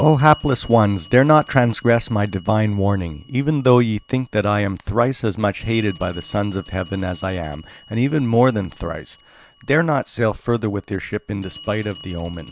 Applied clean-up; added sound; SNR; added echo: none; Telephone; 18 dB; none.